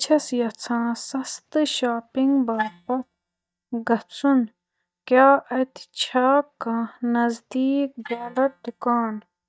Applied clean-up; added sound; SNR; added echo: neural mask model DeepFilterNet 3.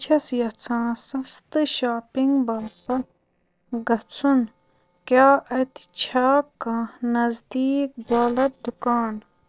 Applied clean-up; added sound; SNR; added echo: neural separator model SepFormer DNS4.